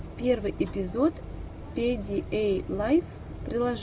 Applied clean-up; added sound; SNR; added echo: none; none; none; none.